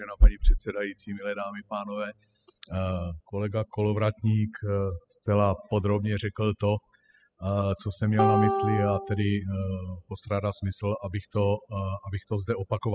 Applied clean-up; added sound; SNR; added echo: classical method spectral subtraction.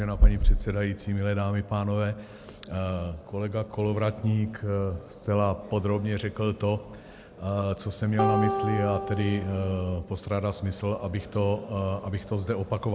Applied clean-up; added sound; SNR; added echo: none; Acoustic guitar; 5 dB; none.